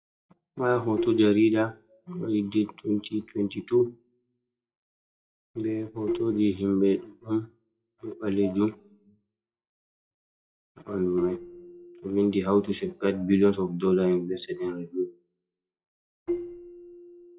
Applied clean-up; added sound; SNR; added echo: classical method WPE with log-MMSE.